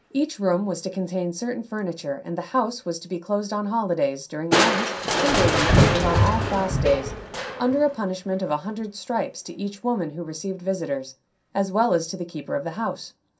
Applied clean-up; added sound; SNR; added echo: none; Crushing; 1 dB; reverberation time 0.3 s.